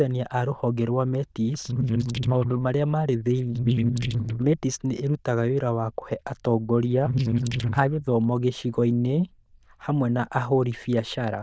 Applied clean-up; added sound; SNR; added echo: neural diffusion model UNIVERSE++.